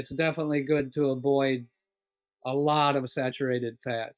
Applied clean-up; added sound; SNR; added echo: neural mask model DeepFilterNet 3.